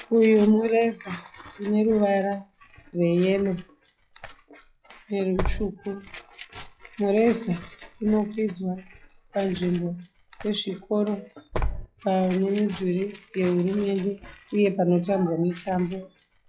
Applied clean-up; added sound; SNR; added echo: classical method log-MMSE.